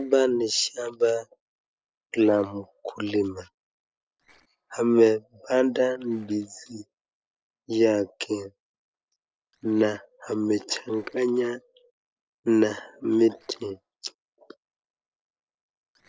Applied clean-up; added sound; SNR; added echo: neural separator model SepFormer DNS4.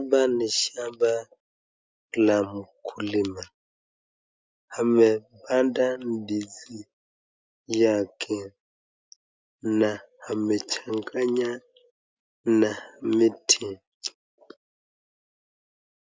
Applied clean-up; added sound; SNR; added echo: none; none; none; none.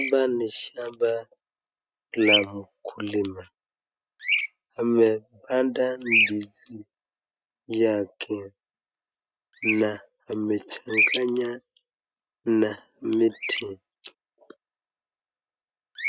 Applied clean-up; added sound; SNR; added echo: neural mask model RNNoise.